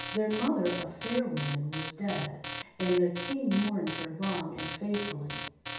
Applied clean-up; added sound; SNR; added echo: none; Alarm; -4 dB; reverberation time 0.9 s.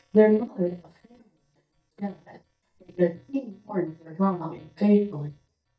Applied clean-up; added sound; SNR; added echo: neural mask model DeepFilterNet 3.